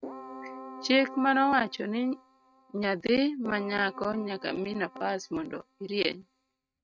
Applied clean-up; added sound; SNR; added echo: neural mask model RNNoise.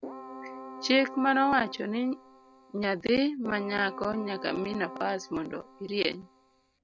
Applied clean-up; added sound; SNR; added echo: none; Keyboard (musical); 14 dB; none.